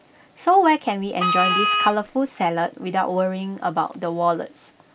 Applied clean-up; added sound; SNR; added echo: none; Wind instrument, woodwind instrument; 0 dB; none.